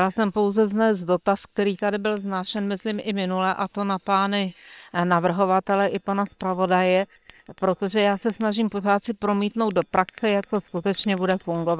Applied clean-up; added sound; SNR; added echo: neural separator model SepFormer WHAM!.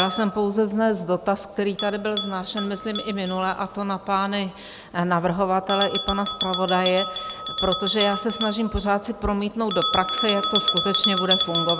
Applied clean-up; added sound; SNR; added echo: none; Bell; 4 dB; none.